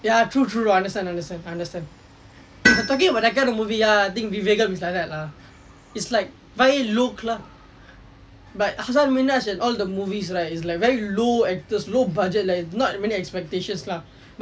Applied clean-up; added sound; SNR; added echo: none; Tools; 5 dB; none.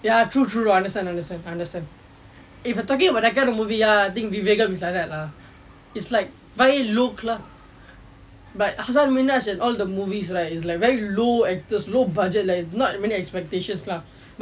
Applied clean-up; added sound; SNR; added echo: none; none; none; none.